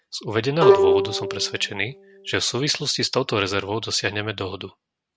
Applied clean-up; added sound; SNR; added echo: none; Bowed string instrument; -3 dB; none.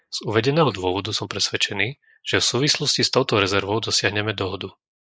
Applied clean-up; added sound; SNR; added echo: neural mask model Resemble Enhance denoiser.